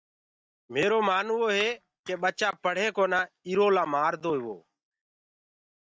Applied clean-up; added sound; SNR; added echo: neural mask model DeepFilterNet 3.